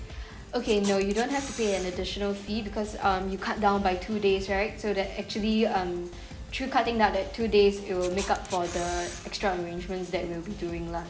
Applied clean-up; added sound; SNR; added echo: none; Camera + Drum kit; 13 dB; none.